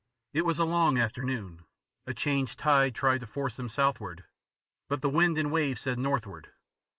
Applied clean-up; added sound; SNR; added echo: neural mask model Resemble Enhance denoiser.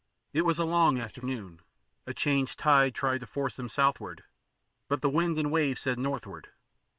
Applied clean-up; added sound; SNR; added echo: neural separator model SepFormer WHAM!.